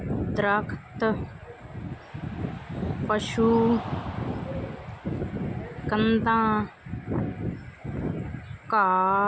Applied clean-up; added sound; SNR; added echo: none; Cheering; 19 dB; none.